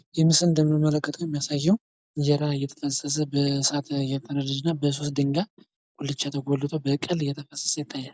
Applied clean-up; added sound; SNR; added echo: none; none; none; none.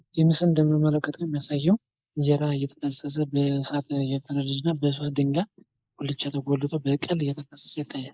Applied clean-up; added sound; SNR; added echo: neural mask model Resemble Enhance denoiser.